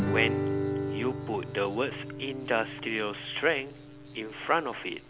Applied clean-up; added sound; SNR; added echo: none; Guitar; 3 dB; none.